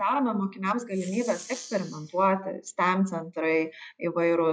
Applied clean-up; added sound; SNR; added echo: classical method log-MMSE.